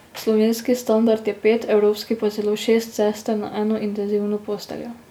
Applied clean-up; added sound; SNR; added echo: none; none; none; none.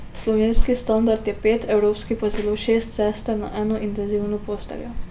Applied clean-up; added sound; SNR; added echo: neural mask model Resemble Enhance denoiser.